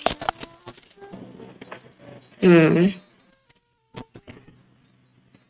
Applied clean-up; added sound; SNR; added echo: neural mask model RNNoise.